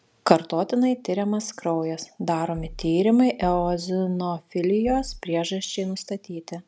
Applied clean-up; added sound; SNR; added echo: none; Bass drum; 13 dB; none.